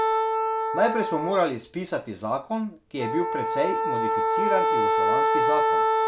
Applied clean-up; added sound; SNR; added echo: none; Wind instrument, woodwind instrument; -4 dB; none.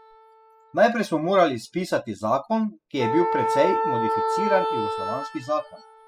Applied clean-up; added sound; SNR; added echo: classical method spectral subtraction.